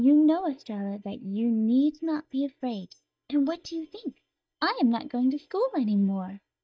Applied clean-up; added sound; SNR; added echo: neural mask model DeepFilterNet 3.